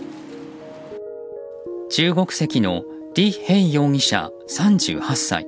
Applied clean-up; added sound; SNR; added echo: none; none; none; none.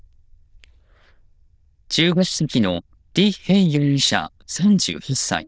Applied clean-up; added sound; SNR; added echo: neural diffusion model UNIVERSE++.